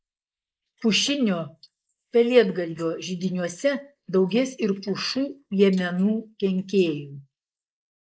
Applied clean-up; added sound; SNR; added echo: neural mask model Resemble Enhance denoiser.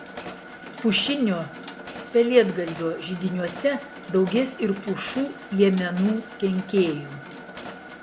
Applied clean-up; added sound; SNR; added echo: none; Mechanisms; 14 dB; none.